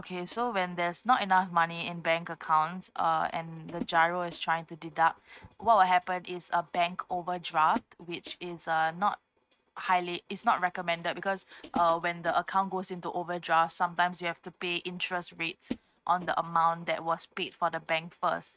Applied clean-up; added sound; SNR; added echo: neural mask model RNNoise.